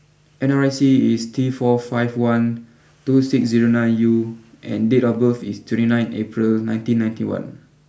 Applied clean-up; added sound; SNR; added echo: none; none; none; none.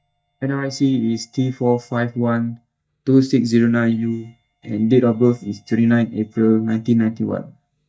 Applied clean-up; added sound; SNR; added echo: neural mask model DeepFilterNet 3.